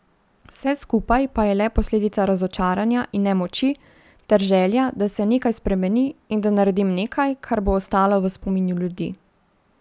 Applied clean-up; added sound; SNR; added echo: none; none; none; none.